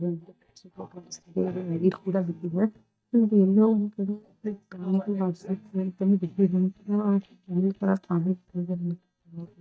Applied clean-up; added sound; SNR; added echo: neural mask model DeepFilterNet 3.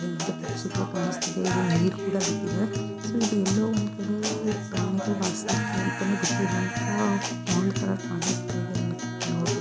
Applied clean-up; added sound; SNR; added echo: none; Guitar; 1 dB; reverberation time 0.7 s.